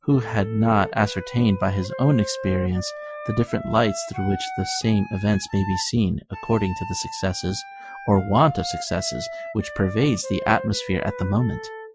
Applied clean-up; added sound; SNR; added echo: classical method Wiener filter.